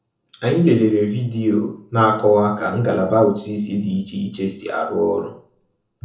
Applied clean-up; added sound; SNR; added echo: none; none; none; reverberation time 0.6 s.